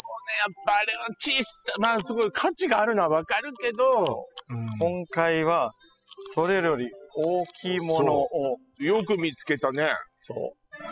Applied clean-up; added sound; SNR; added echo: classical method spectral subtraction.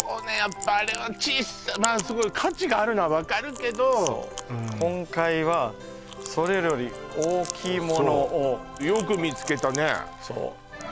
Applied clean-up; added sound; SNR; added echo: none; Chewing, mastication; 14 dB; none.